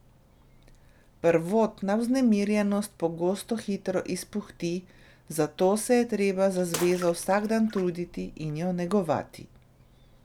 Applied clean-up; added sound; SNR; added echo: none; Bathtub (filling or washing) / Water / Splash, splatter; 13 dB; none.